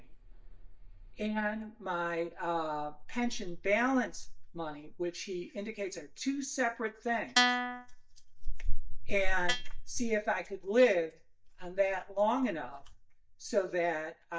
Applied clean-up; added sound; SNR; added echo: neural mask model DeepFilterNet 3.